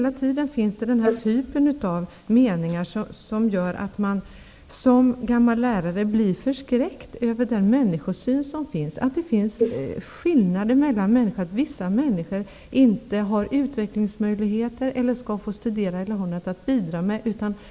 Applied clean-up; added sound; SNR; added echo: neural mask model Resemble Enhance denoiser.